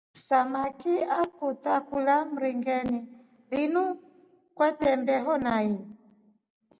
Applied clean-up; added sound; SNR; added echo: none; none; none; none.